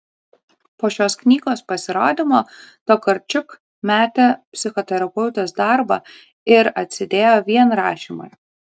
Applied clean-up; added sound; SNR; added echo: none; none; none; none.